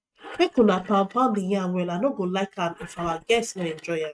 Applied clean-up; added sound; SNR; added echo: neural mask model RNNoise.